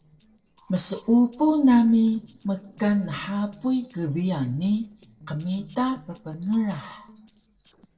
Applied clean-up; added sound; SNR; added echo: neural separator model SepFormer DNS4.